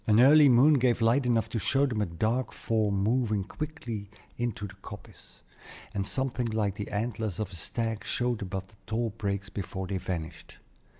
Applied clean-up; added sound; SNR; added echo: none; none; none; none.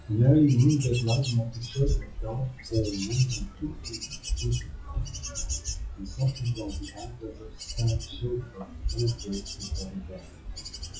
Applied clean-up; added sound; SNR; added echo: classical method WPE with log-MMSE.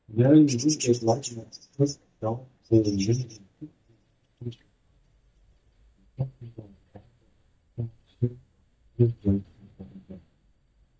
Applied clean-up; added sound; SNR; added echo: neural mask model DeepFilterNet 3.